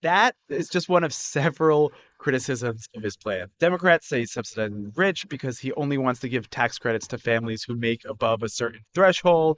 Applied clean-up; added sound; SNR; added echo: neural mask model Resemble Enhance denoiser.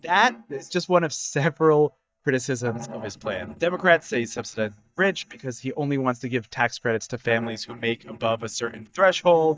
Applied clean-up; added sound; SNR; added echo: neural mask model DeepFilterNet 3.